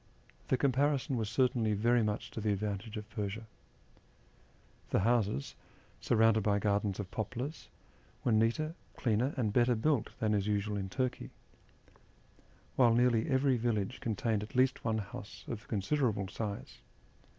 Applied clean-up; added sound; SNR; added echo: none; none; none; none.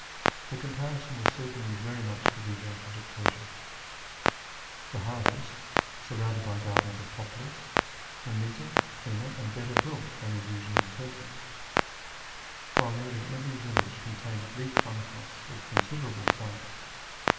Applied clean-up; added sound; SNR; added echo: none; Clock; -3 dB; reverberation time 2.6 s.